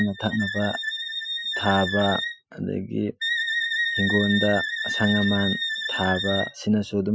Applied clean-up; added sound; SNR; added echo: classical method Wiener filter.